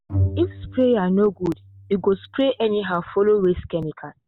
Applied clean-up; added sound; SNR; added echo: none; Bowed string instrument; 8 dB; none.